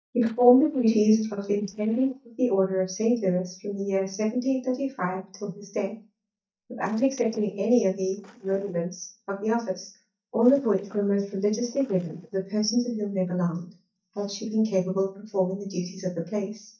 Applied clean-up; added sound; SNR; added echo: neural mask model DeepFilterNet 3.